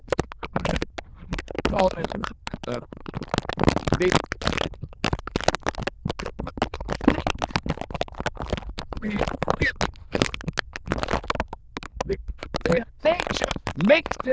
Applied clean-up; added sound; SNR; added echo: neural diffusion model UNIVERSE++.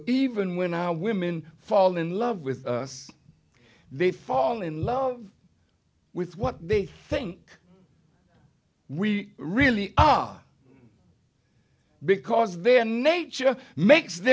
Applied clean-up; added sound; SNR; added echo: none; none; none; none.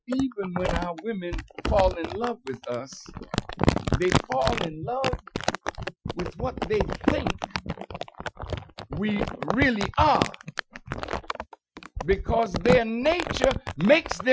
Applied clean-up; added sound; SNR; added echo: classical method Wiener filter.